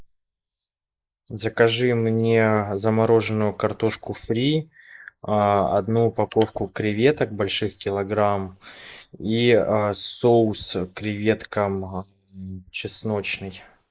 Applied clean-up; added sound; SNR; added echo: neural mask model Resemble Enhance denoiser.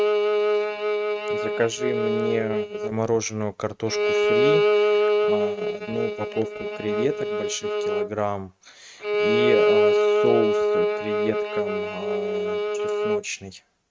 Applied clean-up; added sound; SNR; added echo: neural mask model RNNoise.